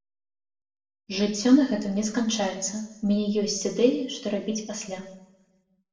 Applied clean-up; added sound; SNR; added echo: none; none; none; reverberation time 0.8 s.